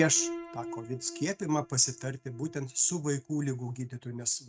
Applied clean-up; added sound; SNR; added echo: neural mask model RNNoise.